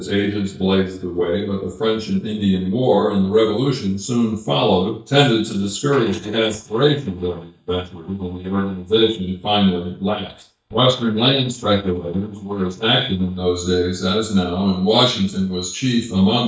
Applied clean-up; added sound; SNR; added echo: neural mask model DeepFilterNet 3.